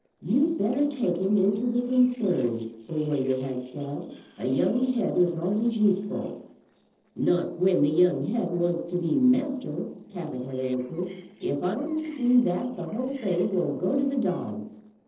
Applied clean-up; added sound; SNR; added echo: neural separator model SepFormer DNS4.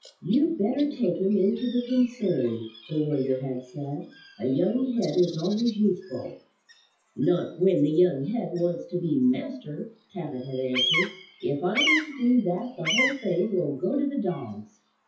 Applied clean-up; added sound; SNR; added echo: classical method WPE with log-MMSE.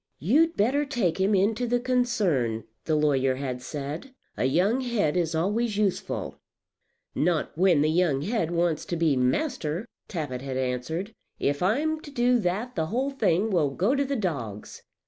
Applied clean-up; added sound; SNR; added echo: none; none; none; none.